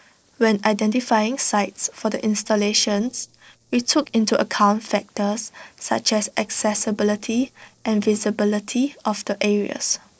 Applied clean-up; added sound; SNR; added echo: neural separator model SepFormer DNS4.